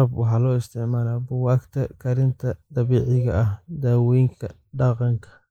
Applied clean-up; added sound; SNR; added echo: neural mask model Resemble Enhance denoiser.